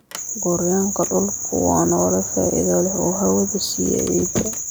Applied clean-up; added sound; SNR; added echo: none; Sliding door; 16 dB; none.